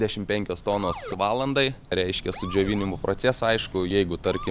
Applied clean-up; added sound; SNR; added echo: none; Motor vehicle (road) / Siren; 18 dB; none.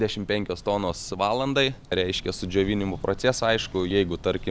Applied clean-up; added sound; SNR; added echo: none; none; none; none.